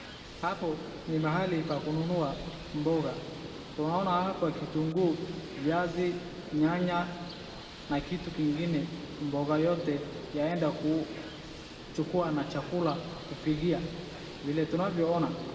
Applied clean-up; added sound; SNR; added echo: none; Bird; 12 dB; reverberation time 1.6 s.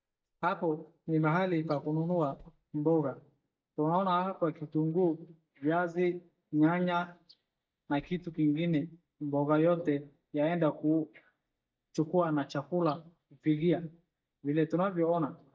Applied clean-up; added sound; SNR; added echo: neural mask model DeepFilterNet 3.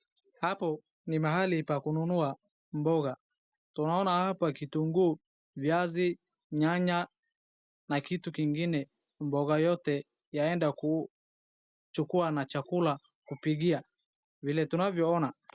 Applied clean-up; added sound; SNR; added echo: none; none; none; none.